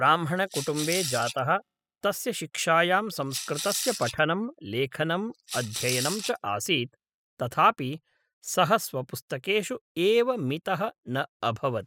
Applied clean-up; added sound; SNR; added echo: classical method spectral subtraction.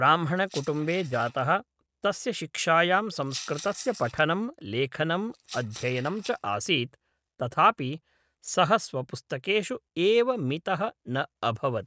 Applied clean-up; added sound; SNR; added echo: neural mask model RNNoise.